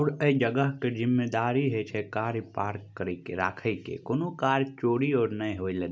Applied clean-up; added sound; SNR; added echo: none; none; none; none.